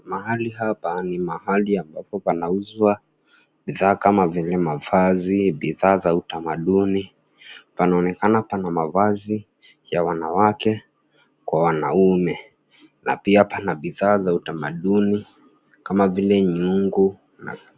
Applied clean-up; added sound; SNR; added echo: none; none; none; none.